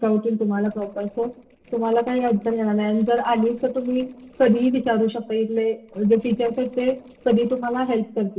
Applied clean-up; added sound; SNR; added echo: neural separator model SepFormer DNS4.